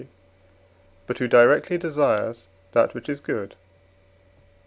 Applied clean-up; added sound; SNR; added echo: none; none; none; none.